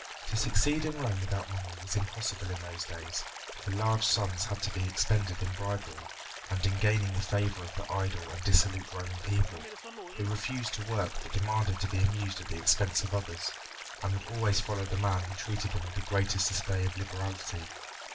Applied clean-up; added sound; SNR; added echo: none; Stream; 12 dB; reverberation time 0.2 s.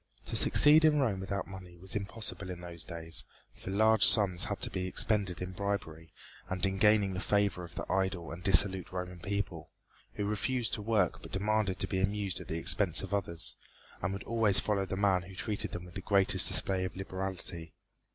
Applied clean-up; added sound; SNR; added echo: none; none; none; none.